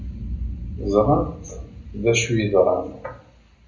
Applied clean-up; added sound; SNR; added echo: none; Boom; 11 dB; reverberation time 0.5 s.